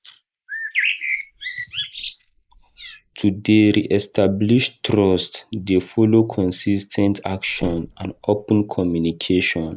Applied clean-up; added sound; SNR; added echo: neural mask model Resemble Enhance denoiser.